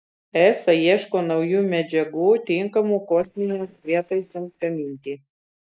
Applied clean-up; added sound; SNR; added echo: neural mask model DeepFilterNet 3.